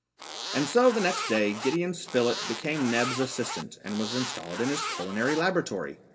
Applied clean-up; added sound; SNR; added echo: none; Zipper (clothing); 8 dB; reverberation time 0.6 s.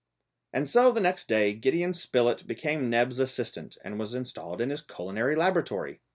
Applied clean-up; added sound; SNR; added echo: none; none; none; none.